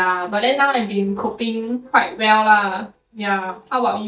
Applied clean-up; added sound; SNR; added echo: neural mask model DeepFilterNet 3.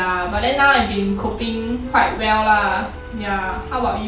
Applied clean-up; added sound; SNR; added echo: none; Wind instrument, woodwind instrument; 19 dB; none.